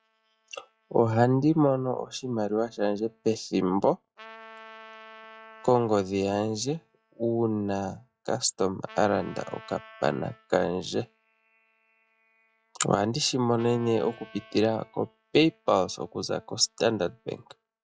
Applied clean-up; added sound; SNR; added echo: classical method log-MMSE.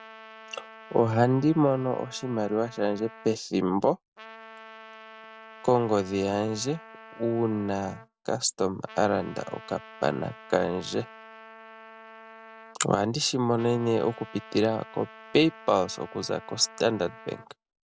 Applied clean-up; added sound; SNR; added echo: none; Trumpet; 20 dB; none.